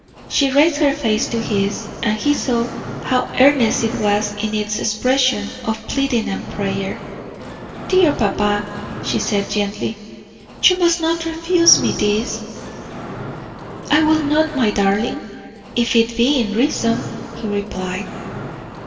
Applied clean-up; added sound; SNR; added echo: none; Mechanisms; 12 dB; reverberation time 2.3 s.